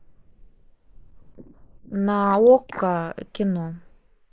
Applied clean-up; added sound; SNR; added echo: neural mask model Resemble Enhance denoiser.